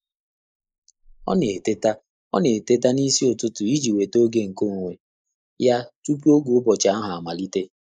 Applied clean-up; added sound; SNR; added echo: neural mask model Resemble Enhance denoiser.